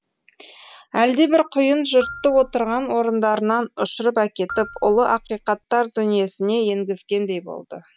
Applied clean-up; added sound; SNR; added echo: none; Marimba, xylophone; 19 dB; none.